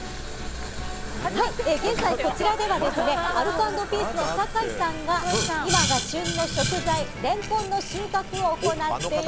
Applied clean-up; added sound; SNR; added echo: none; Boiling; 5 dB; none.